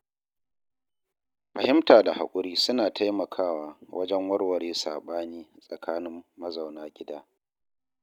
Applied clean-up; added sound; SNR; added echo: none; none; none; none.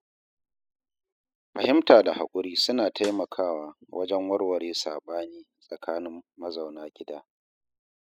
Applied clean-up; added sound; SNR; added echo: classical method spectral subtraction.